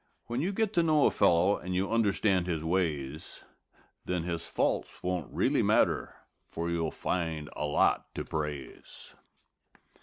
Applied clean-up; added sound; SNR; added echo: none; none; none; none.